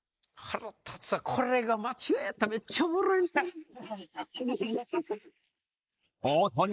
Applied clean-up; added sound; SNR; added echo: neural mask model Resemble Enhance denoiser.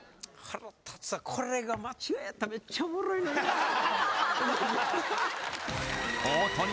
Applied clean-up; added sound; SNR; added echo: none; none; none; none.